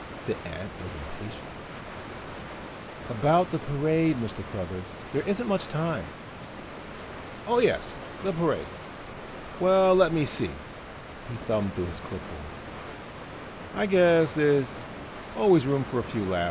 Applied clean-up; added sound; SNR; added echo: none; Water; 11 dB; none.